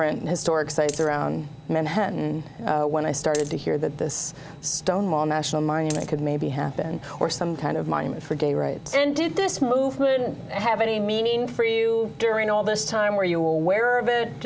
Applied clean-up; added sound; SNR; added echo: none; Coin (dropping); 14 dB; none.